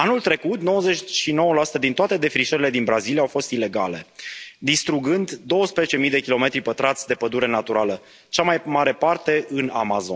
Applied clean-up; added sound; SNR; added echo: none; none; none; none.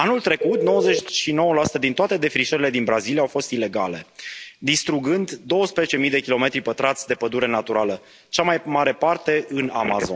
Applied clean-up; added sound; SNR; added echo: none; Telephone; 11 dB; none.